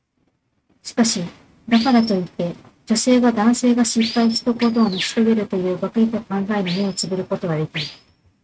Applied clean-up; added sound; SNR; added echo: neural mask model RNNoise.